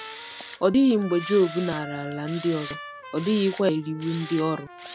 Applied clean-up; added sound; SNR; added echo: none; Tools + Trumpet; 15 dB; none.